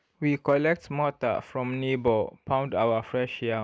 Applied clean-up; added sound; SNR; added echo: none; none; none; none.